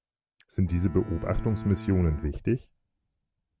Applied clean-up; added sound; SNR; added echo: neural mask model RNNoise.